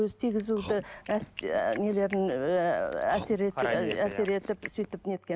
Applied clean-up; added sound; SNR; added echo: none; Chewing, mastication; 15 dB; none.